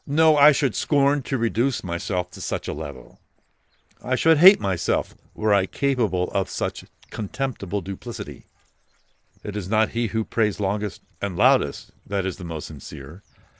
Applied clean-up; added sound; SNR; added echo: neural separator model SepFormer DNS4.